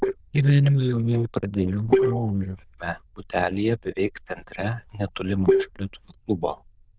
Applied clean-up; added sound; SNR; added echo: neural diffusion model UNIVERSE++.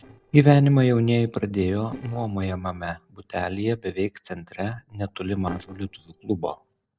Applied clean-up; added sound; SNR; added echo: neural separator model SepFormer DNS4.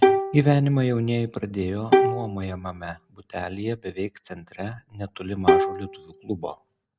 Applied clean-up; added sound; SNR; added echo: none; Bowed string instrument; -3 dB; none.